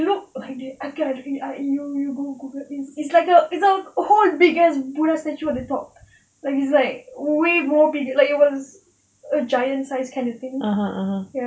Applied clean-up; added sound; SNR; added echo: none; none; none; none.